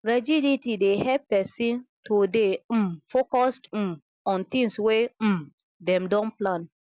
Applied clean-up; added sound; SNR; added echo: none; none; none; none.